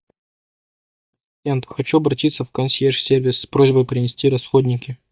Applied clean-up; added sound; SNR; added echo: neural mask model DeepFilterNet 3.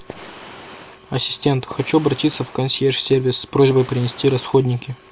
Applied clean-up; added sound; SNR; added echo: none; Fire; 20 dB; none.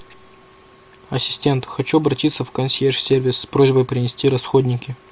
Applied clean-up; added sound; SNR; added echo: none; none; none; none.